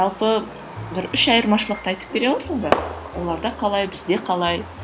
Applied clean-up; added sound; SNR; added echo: none; Fireworks; 10 dB; none.